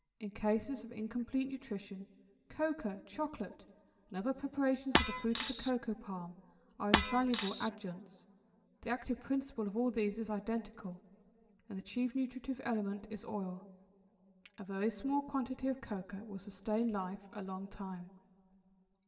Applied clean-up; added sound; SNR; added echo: none; Shatter; -5 dB; reverberation time 2.3 s.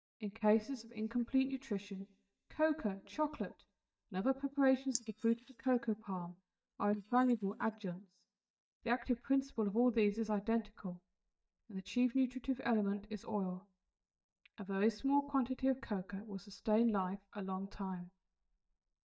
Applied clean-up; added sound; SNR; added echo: neural mask model DeepFilterNet 3.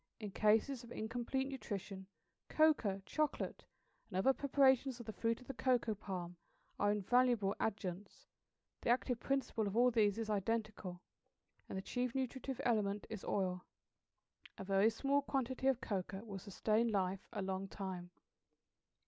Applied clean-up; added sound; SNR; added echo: none; none; none; none.